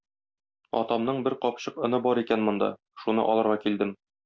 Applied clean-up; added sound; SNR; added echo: none; none; none; none.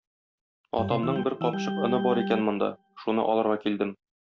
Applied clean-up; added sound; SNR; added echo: none; Organ; 5 dB; none.